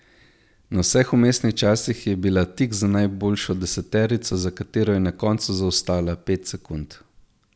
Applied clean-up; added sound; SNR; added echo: none; none; none; none.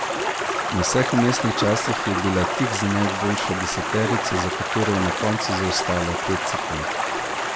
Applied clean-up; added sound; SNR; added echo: none; Stream; 0 dB; none.